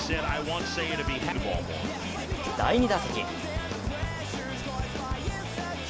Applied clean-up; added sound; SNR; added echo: none; none; none; none.